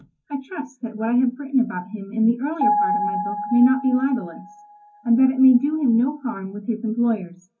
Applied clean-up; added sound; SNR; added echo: none; Piano; 6 dB; reverberation time 0.3 s.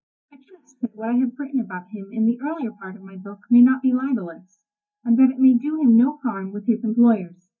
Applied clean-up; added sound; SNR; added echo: neural mask model DeepFilterNet 3.